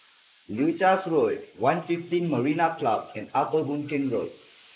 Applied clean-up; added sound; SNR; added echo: neural mask model Resemble Enhance denoiser.